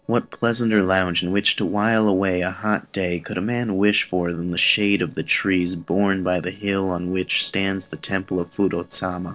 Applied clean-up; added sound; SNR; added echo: neural separator model SepFormer DNS4.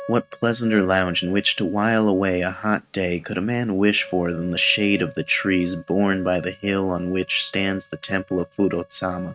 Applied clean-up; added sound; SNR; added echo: neural mask model RNNoise.